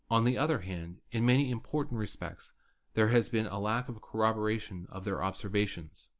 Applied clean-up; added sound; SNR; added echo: none; none; none; none.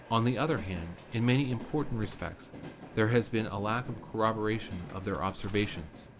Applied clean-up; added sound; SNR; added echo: none; Train; 15 dB; none.